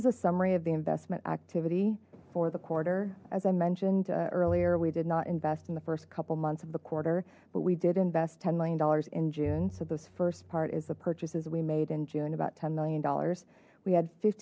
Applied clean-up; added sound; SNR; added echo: none; Bowed string instrument; 19 dB; none.